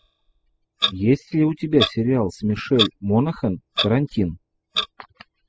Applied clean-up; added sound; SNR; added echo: classical method spectral subtraction.